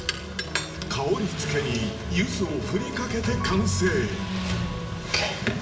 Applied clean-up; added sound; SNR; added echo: none; Motorcycle; 9 dB; reverberation time 1.4 s.